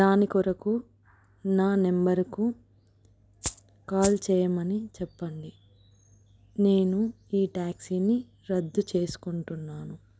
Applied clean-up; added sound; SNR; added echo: none; Rattle (instrument); 9 dB; none.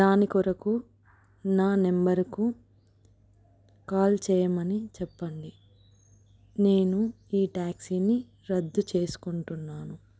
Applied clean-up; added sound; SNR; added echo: none; none; none; none.